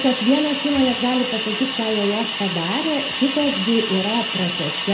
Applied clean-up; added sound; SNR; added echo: none; Hiss; 5 dB; reverberation time 0.4 s.